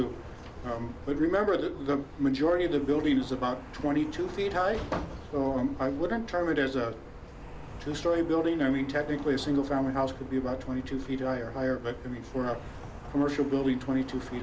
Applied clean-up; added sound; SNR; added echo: none; Traffic noise, roadway noise; 14 dB; none.